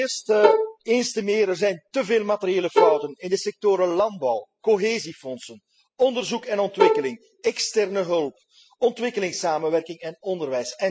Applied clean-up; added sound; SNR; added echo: classical method spectral subtraction.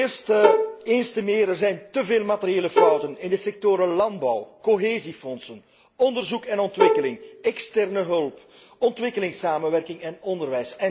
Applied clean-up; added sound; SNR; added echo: none; Bowed string instrument; 0 dB; none.